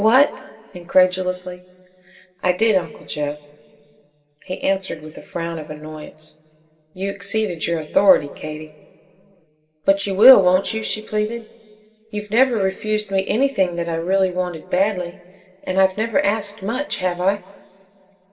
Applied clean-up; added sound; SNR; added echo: none; none; none; reverberation time 2.6 s.